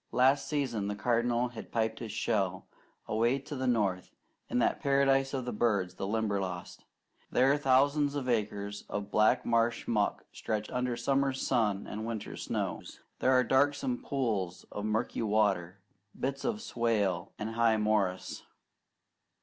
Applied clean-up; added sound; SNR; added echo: none; none; none; none.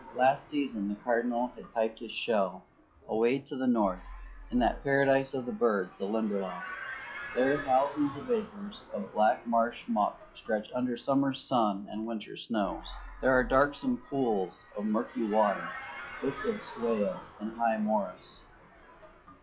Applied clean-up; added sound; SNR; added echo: classical method log-MMSE.